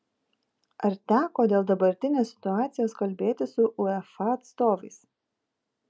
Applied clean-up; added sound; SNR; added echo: none; none; none; none.